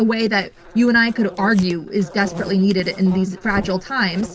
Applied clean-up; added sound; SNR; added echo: none; Insect; 16 dB; none.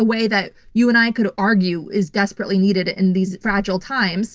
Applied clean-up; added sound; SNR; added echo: none; none; none; none.